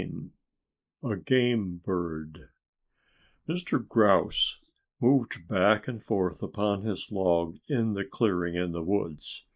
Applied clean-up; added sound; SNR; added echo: neural mask model Resemble Enhance denoiser.